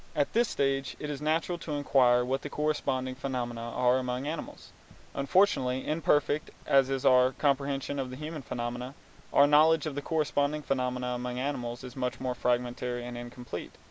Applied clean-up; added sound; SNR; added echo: none; none; none; none.